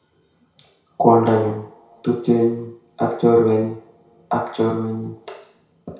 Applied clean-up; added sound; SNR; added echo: none; none; none; reverberation time 0.6 s.